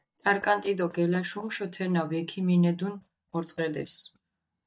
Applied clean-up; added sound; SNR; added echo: neural mask model DeepFilterNet 3.